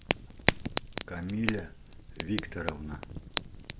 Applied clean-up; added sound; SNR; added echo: none; Fire; -3 dB; none.